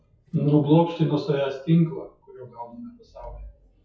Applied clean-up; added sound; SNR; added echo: classical method WPE with log-MMSE.